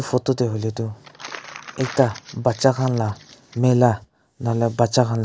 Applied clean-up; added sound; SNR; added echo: none; Crumpling, crinkling; 18 dB; none.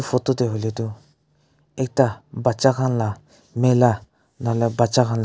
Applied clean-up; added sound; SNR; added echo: none; none; none; none.